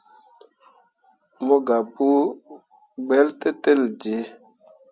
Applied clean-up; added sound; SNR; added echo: none; none; none; none.